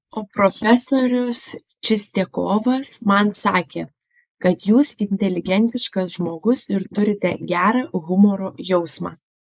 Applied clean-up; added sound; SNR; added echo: neural mask model Resemble Enhance denoiser.